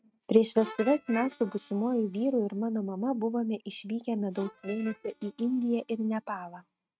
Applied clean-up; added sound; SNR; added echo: neural mask model RNNoise.